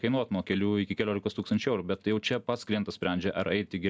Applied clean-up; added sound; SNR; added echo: none; none; none; none.